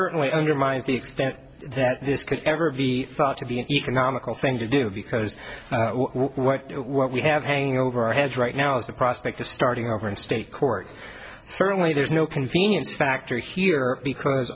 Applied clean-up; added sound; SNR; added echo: none; none; none; none.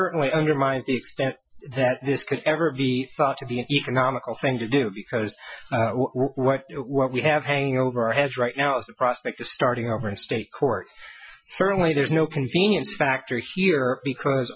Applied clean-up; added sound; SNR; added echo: classical method Wiener filter.